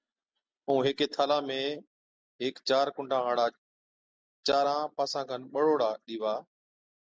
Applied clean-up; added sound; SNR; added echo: none; none; none; none.